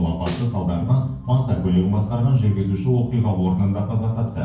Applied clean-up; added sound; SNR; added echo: none; Snare drum; 19 dB; reverberation time 0.9 s.